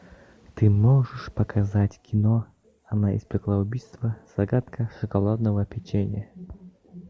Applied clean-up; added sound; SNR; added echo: none; none; none; none.